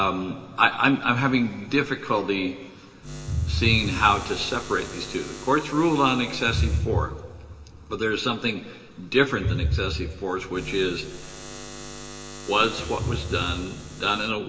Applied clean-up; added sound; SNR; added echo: none; Buzz; 14 dB; reverberation time 3.0 s.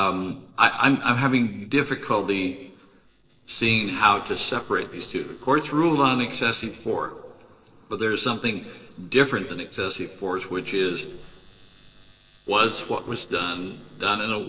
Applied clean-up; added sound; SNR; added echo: neural separator model SepFormer DNS4.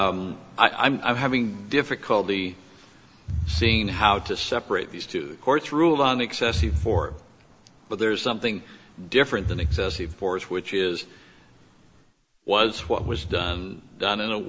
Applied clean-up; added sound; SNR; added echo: none; none; none; none.